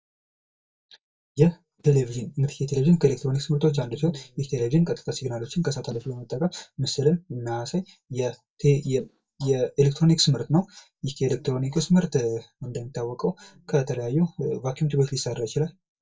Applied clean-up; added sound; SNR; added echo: neural mask model DeepFilterNet 3.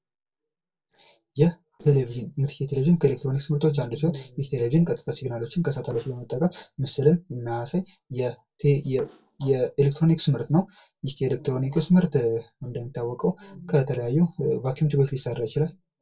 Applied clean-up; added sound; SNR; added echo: neural separator model SepFormer DNS4.